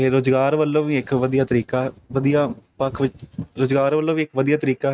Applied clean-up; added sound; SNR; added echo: neural mask model RNNoise.